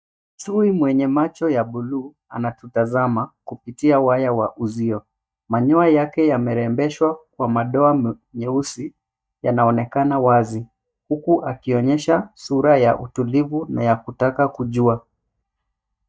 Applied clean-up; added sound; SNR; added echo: neural mask model DeepFilterNet 3.